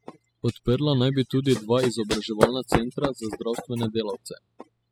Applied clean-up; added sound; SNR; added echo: classical method spectral subtraction.